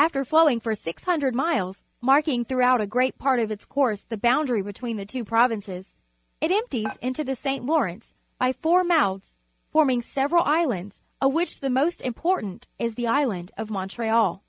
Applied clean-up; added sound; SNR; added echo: none; Dishes, pots, and pans; 17 dB; none.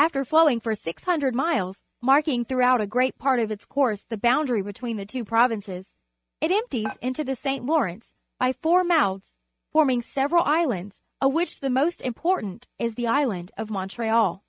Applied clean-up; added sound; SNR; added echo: neural mask model RNNoise.